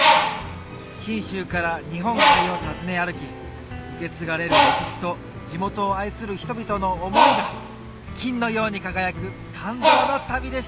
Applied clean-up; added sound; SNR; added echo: none; Bird; -3 dB; none.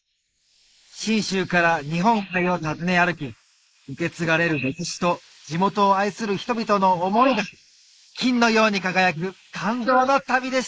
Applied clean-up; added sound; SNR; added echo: neural mask model Resemble Enhance denoiser.